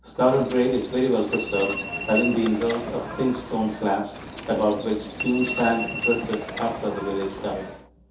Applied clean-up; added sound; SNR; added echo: none; Subway, metro, underground; 8 dB; reverberation time 0.5 s.